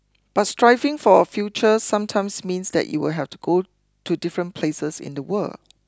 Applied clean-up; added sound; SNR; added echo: none; none; none; none.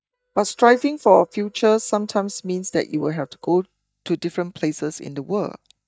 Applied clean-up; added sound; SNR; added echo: neural mask model DeepFilterNet 3.